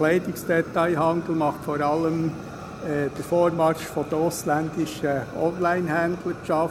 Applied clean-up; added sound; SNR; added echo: none; Fire; 14 dB; none.